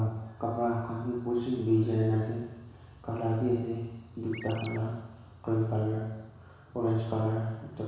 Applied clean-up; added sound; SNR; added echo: none; Chirp, tweet; 13 dB; reverberation time 1.1 s.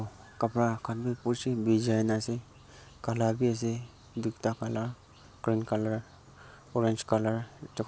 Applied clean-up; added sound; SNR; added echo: none; none; none; none.